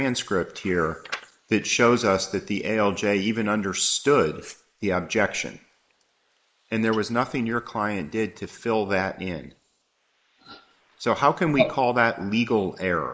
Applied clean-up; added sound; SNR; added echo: neural mask model Resemble Enhance denoiser.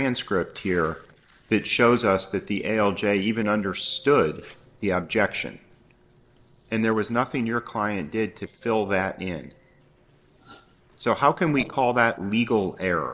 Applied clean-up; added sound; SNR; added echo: neural separator model SepFormer DNS4.